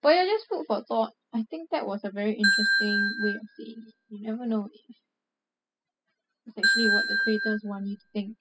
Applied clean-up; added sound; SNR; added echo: classical method spectral subtraction.